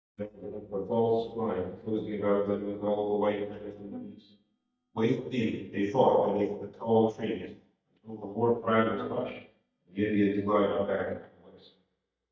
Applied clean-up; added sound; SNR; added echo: neural mask model DeepFilterNet 3.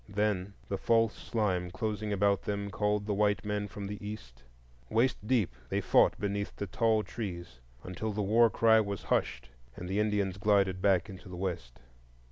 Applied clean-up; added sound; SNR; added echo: none; none; none; none.